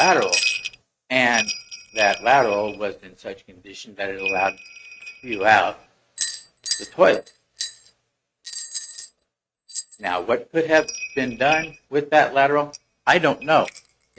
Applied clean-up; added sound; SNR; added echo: neural mask model RNNoise.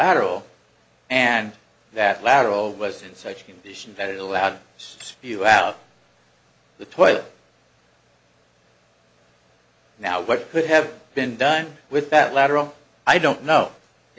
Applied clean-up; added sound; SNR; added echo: none; none; none; none.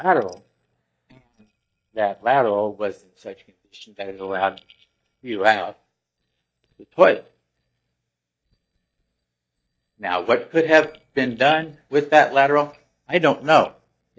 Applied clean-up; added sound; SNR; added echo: neural mask model DeepFilterNet 3.